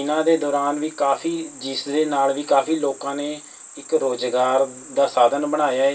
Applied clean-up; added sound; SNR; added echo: none; Cricket; 19 dB; reverberation time 0.2 s.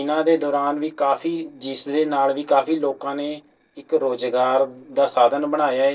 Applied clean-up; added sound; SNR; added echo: neural separator model SepFormer DNS4.